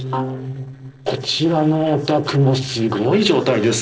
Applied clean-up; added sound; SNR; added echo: neural separator model SepFormer DNS4.